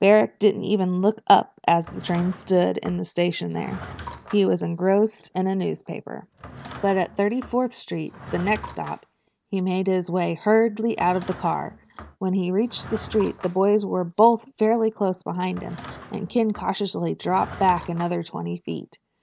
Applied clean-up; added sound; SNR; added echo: none; Drawer open or close / Wood; 19 dB; none.